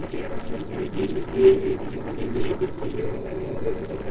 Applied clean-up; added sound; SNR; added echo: neural separator model SepFormer DNS4.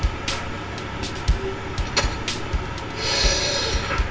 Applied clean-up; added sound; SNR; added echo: none; Drum / Drum kit; 2 dB; reverberation time 0.6 s.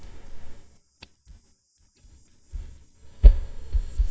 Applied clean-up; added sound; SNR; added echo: neural mask model DeepFilterNet 3.